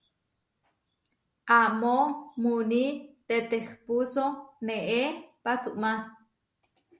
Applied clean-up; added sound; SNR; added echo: none; none; none; none.